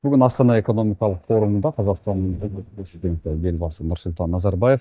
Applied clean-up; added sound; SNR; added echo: neural mask model DeepFilterNet 3.